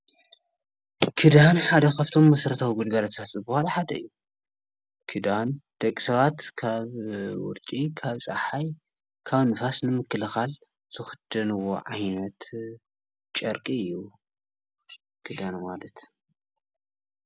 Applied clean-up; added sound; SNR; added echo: none; none; none; none.